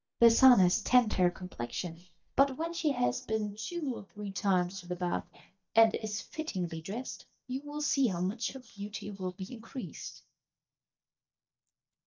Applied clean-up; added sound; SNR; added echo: neural mask model DeepFilterNet 3.